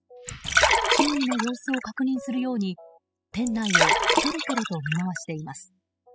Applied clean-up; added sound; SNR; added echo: classical method spectral subtraction.